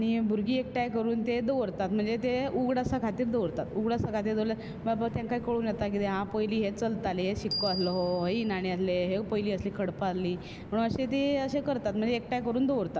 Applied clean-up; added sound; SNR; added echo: none; Bell + Train; 12 dB; none.